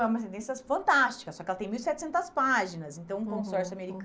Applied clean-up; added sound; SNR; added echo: none; none; none; none.